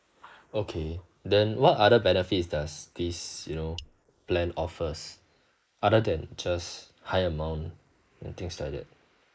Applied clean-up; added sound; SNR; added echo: neural mask model Resemble Enhance denoiser.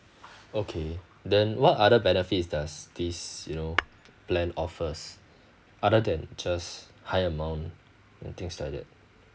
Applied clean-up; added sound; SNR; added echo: none; Tap / Glass; 5 dB; none.